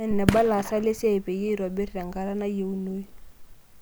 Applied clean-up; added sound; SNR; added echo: none; Fireworks; 8 dB; none.